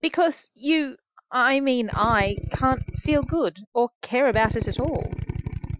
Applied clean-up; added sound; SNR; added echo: classical method Wiener filter.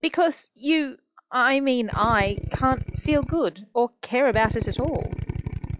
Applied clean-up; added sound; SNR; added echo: classical method log-MMSE.